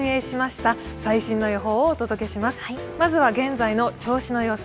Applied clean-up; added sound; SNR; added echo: none; none; none; none.